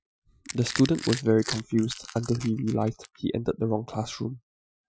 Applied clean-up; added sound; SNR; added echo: classical method Wiener filter.